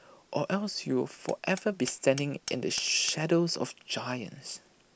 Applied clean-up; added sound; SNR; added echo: none; Hammer; 17 dB; none.